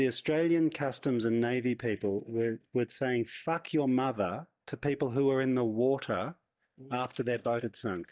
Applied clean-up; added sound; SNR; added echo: neural mask model DeepFilterNet 3.